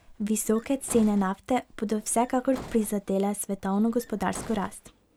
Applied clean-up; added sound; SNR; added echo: none; Bus; 18 dB; none.